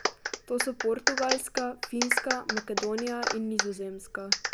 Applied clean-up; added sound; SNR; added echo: none; Clapping; -1 dB; none.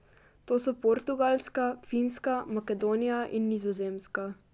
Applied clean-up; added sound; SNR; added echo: none; none; none; none.